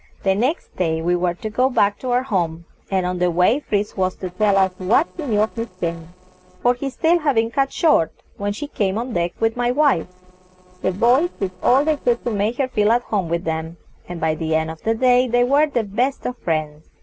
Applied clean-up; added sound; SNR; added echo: neural separator model SepFormer DNS4.